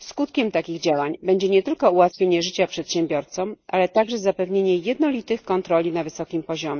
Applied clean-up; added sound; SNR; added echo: neural mask model Resemble Enhance denoiser.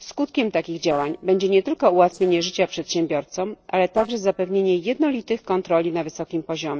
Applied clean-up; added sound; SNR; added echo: neural separator model SepFormer DNS4.